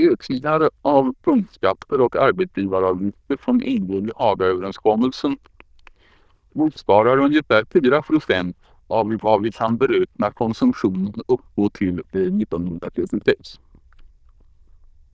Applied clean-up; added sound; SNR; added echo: neural diffusion model UNIVERSE++.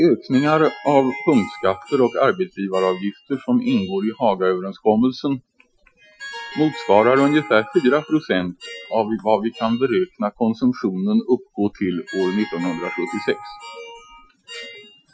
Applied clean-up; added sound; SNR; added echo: classical method Wiener filter.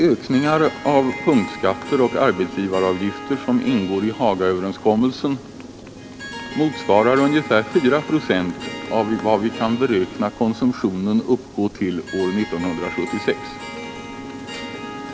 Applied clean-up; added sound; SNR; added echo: none; Harp + Motorcycle; 12 dB; none.